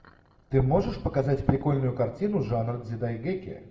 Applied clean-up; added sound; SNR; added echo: none; none; none; reverberation time 1.1 s.